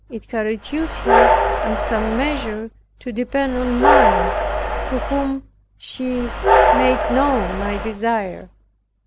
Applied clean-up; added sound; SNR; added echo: none; Train; -4 dB; none.